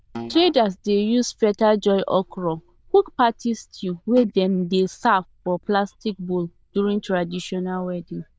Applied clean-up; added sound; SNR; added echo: neural diffusion model UNIVERSE++.